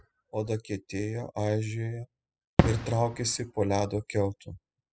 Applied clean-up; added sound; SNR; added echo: classical method spectral subtraction.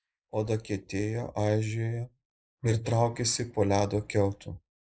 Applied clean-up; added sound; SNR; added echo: neural mask model Resemble Enhance denoiser.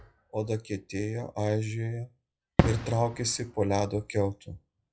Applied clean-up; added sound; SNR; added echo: classical method log-MMSE.